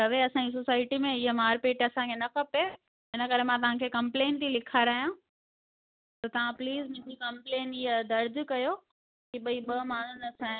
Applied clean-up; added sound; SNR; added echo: none; none; none; none.